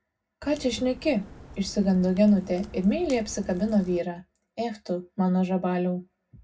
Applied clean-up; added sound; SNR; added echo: none; Crack; 18 dB; reverberation time 0.3 s.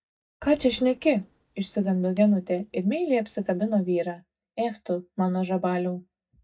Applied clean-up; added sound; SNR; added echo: neural mask model DeepFilterNet 3.